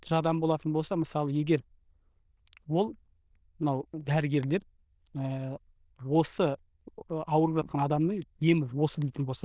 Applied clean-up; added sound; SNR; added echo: neural diffusion model UNIVERSE++.